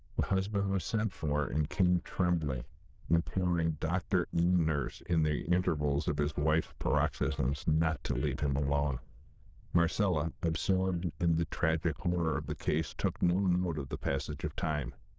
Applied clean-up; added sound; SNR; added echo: neural diffusion model UNIVERSE++.